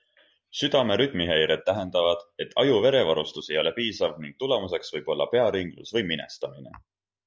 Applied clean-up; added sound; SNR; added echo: none; none; none; none.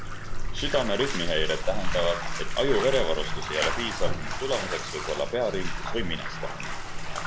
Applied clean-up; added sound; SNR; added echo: none; Bathtub (filling or washing); -2 dB; reverberation time 0.6 s.